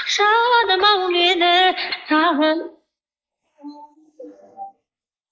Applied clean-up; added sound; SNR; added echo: neural mask model Resemble Enhance denoiser.